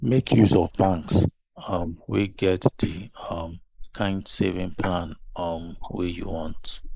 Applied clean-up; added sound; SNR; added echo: neural mask model Resemble Enhance denoiser.